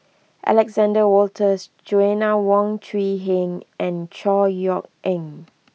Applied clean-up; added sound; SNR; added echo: none; none; none; none.